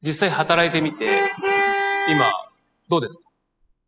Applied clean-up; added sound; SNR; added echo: classical method spectral subtraction.